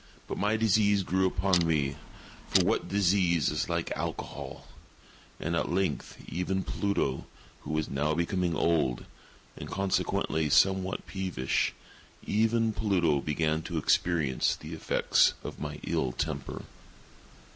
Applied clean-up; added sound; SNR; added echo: none; Clock; 8 dB; none.